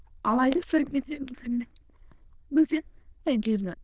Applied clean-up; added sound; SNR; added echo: neural diffusion model UNIVERSE++.